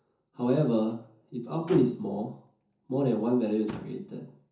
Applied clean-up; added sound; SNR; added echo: none; Motor vehicle (road); 20 dB; reverberation time 0.6 s.